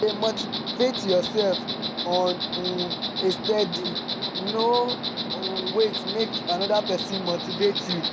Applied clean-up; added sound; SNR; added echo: none; Insect; 3 dB; none.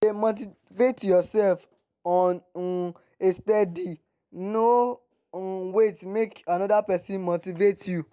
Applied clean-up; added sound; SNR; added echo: none; none; none; none.